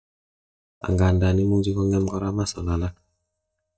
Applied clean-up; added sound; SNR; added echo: neural mask model DeepFilterNet 3.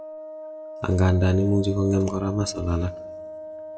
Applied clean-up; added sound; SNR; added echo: none; Wind instrument, woodwind instrument; 13 dB; reverberation time 0.8 s.